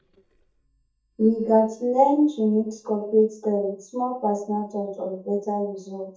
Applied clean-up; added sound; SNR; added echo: neural mask model DeepFilterNet 3.